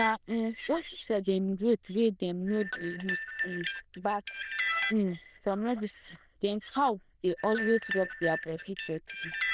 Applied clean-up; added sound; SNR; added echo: neural diffusion model UNIVERSE++.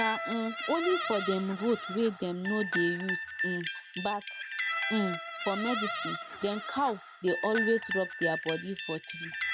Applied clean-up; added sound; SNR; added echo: none; Guitar; 3 dB; none.